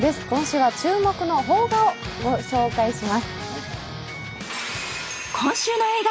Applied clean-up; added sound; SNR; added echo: none; none; none; none.